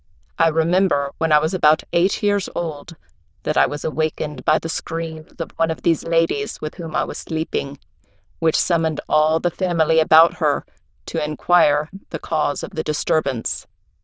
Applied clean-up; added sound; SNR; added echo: neural diffusion model UNIVERSE++.